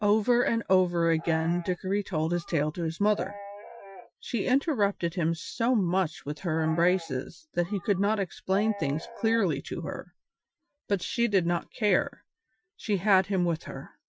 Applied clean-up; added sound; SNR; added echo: classical method Wiener filter.